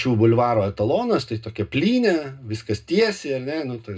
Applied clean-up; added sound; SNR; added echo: none; none; none; reverberation time 0.2 s.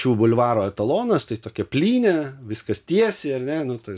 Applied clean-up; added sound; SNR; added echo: none; none; none; none.